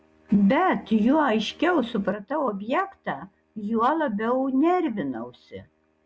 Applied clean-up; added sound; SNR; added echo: none; none; none; none.